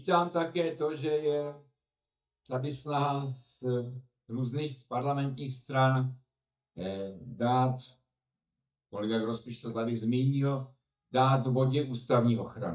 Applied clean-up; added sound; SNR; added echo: neural mask model DeepFilterNet 3.